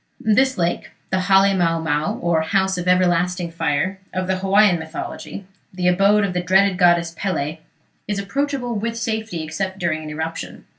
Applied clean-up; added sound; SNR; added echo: none; none; none; reverberation time 0.2 s.